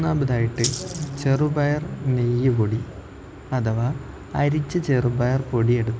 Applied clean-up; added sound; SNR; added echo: none; Rattle (instrument); 12 dB; none.